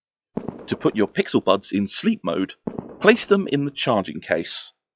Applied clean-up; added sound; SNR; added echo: classical method log-MMSE.